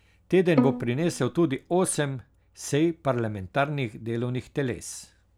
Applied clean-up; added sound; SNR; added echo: none; Bowed string instrument; 4 dB; none.